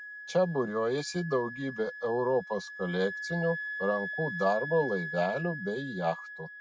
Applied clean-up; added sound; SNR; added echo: none; Wind instrument, woodwind instrument; 9 dB; none.